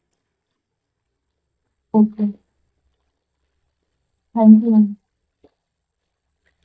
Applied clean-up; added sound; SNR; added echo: neural mask model DeepFilterNet 3.